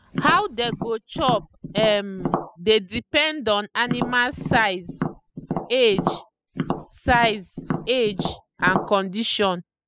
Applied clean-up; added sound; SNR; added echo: classical method spectral subtraction.